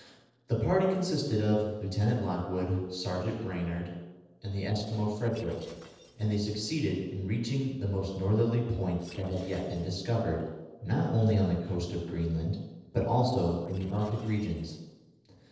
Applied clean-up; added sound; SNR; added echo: neural separator model SepFormer DNS4.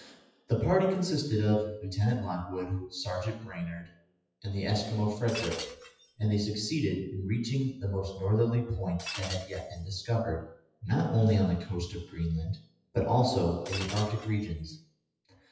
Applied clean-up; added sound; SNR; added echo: classical method WPE with log-MMSE.